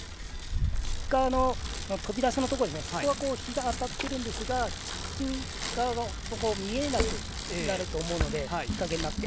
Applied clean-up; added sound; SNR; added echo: none; Bicycle; 3 dB; none.